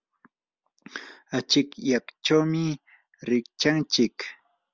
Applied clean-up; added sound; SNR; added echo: none; none; none; none.